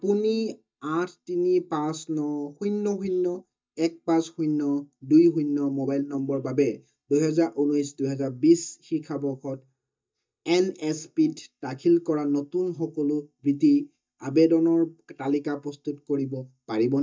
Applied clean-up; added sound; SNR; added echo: neural mask model DeepFilterNet 3.